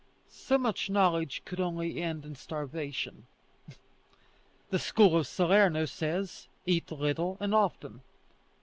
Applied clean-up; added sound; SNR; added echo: none; none; none; none.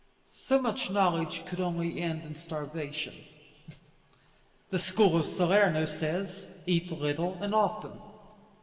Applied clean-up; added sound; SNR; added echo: none; none; none; reverberation time 1.9 s.